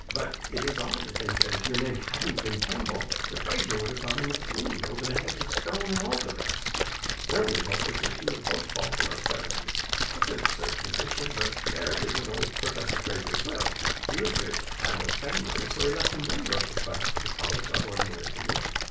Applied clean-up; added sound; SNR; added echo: none; Splash, splatter; -5 dB; reverberation time 0.3 s.